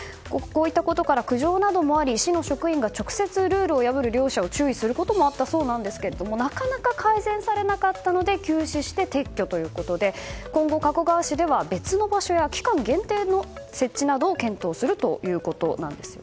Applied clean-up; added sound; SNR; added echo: none; none; none; none.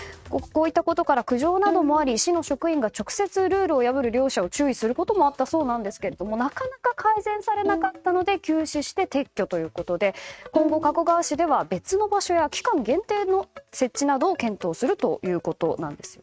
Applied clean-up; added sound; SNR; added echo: neural mask model RNNoise.